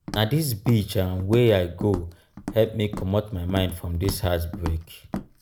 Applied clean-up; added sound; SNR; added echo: none; Walk, footsteps; 13 dB; none.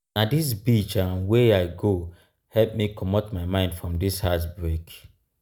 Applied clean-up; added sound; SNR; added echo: none; none; none; none.